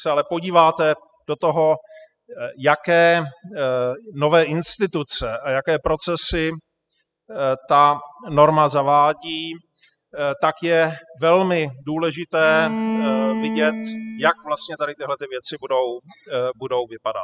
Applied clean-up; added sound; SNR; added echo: classical method spectral subtraction.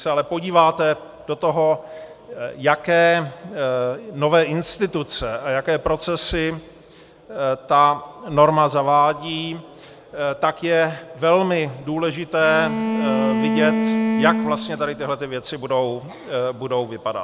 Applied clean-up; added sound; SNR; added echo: none; Bowed string instrument; 2 dB; none.